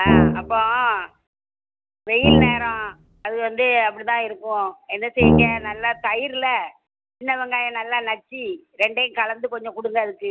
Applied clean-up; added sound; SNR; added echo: none; Brass instrument; -3 dB; none.